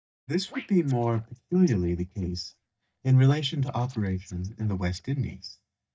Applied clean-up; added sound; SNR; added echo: neural mask model DeepFilterNet 3.